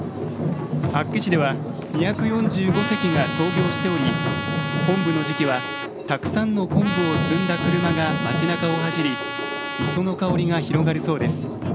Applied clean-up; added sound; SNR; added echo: none; Trumpet; 7 dB; none.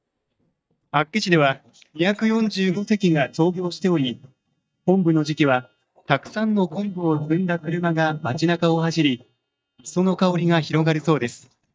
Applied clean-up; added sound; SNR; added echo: neural mask model DeepFilterNet 3.